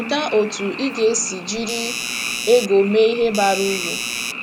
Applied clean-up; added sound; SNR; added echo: none; Frog + Doorbell; 8 dB; none.